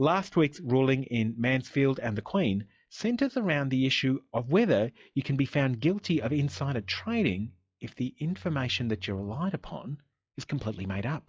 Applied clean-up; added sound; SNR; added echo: classical method log-MMSE.